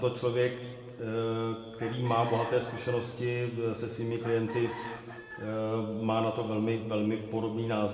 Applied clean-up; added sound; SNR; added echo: none; Chicken, rooster; 16 dB; reverberation time 1.8 s.